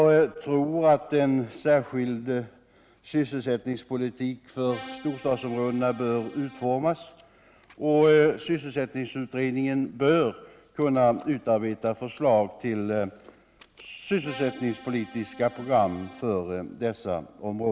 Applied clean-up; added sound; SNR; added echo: none; Accordion; 17 dB; none.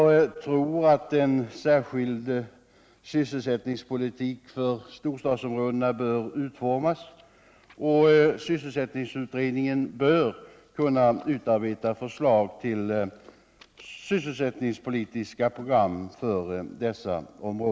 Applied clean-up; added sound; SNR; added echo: none; none; none; none.